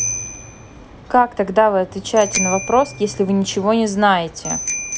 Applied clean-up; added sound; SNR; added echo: none; Bicycle bell; 10 dB; none.